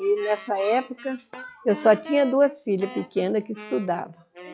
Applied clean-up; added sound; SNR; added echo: classical method log-MMSE.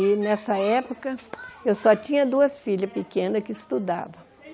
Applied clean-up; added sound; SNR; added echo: none; none; none; none.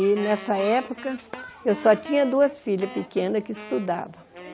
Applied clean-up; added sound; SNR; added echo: none; Wind instrument, woodwind instrument; 17 dB; none.